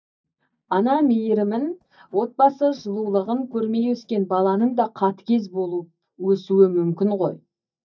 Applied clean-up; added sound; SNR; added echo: neural mask model DeepFilterNet 3.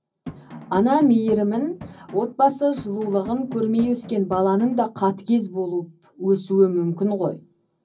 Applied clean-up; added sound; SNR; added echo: none; Drum; 16 dB; reverberation time 0.4 s.